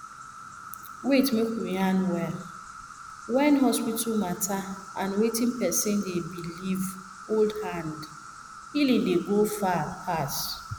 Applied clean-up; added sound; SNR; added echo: none; Insect; 16 dB; none.